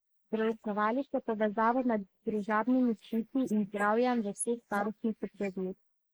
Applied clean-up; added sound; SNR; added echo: neural mask model Resemble Enhance denoiser.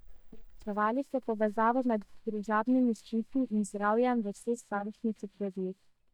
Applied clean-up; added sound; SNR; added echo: neural mask model DeepFilterNet 3.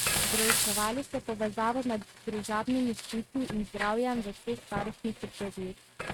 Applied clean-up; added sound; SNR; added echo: neural mask model RNNoise.